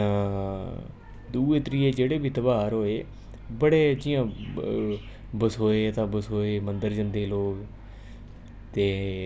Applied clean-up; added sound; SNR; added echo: none; none; none; none.